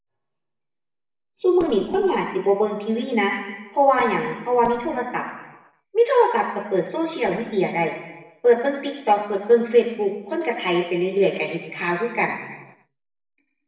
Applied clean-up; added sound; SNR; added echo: none; none; none; reverberation time 1.0 s.